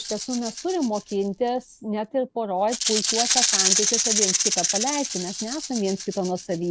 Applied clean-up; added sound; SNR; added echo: none; Rattle (instrument); -1 dB; none.